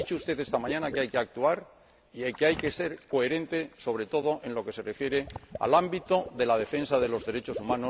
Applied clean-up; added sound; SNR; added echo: none; Water / Liquid; 13 dB; none.